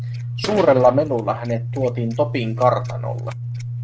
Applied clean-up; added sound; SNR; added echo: neural mask model RNNoise.